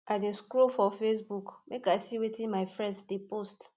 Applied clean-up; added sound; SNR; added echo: none; none; none; none.